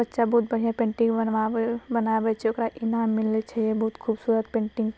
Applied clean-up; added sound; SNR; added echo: none; none; none; none.